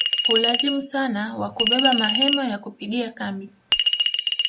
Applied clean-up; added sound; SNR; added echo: none; Chink, clink; -2 dB; none.